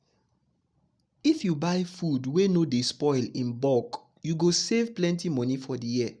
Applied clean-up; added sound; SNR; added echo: none; none; none; none.